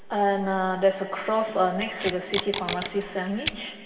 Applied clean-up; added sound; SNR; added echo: none; Packing tape, duct tape; 8 dB; reverberation time 2.4 s.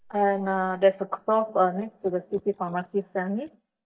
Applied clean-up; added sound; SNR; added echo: neural mask model DeepFilterNet 3.